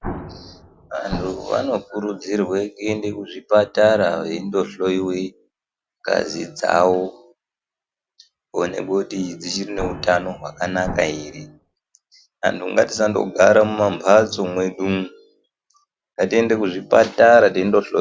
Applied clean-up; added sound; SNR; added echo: none; Explosion; 13 dB; none.